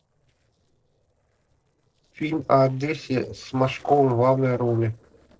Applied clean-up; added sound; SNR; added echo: neural separator model SepFormer DNS4.